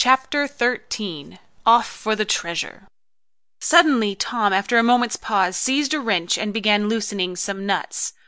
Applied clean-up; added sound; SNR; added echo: none; none; none; none.